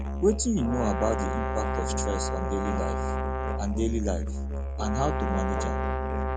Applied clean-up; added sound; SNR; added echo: none; Brass instrument + Musical instrument; -2 dB; none.